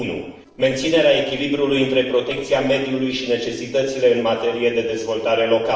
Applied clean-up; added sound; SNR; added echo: neural separator model SepFormer DNS4.